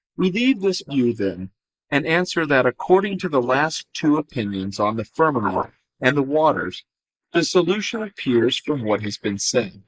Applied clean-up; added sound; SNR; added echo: neural mask model Resemble Enhance denoiser.